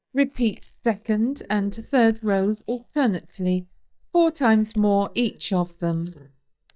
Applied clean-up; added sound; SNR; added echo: neural mask model DeepFilterNet 3.